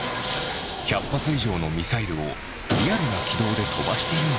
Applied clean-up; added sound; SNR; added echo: none; Sawing; 2 dB; none.